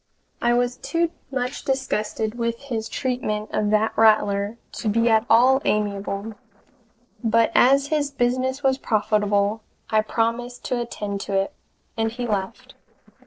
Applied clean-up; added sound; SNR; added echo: neural separator model SepFormer DNS4.